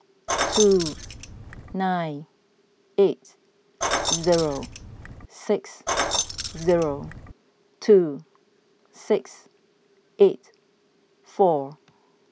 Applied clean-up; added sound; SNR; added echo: none; Keys jangling; 3 dB; none.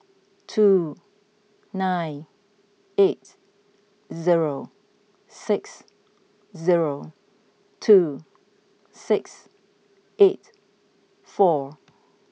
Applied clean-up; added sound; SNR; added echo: none; none; none; none.